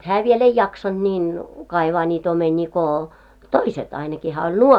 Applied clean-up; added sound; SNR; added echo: none; none; none; none.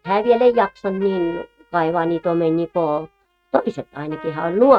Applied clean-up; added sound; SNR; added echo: neural mask model RNNoise.